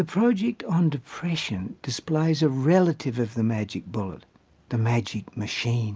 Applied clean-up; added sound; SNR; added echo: none; none; none; none.